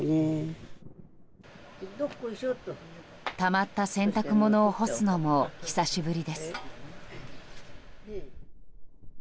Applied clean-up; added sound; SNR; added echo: none; Thunder / Wind / Bird vocalization, bird call, bird song; 13 dB; none.